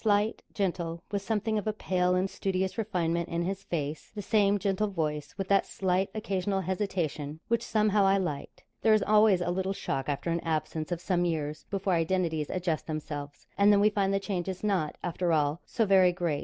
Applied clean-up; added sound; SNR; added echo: none; none; none; none.